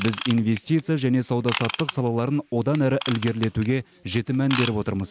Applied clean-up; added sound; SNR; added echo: none; Ratchet, pawl / Tools; 10 dB; none.